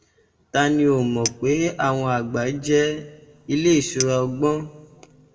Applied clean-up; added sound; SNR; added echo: none; Chink, clink; 16 dB; reverberation time 0.8 s.